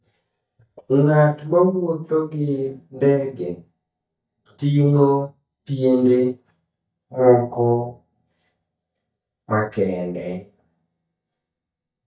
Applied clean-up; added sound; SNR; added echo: neural mask model DeepFilterNet 3.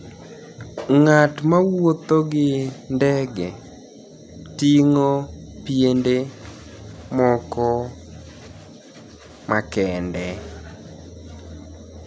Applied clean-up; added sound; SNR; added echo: none; none; none; none.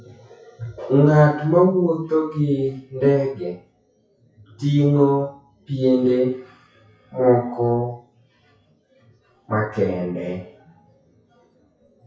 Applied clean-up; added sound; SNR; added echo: classical method WPE with log-MMSE.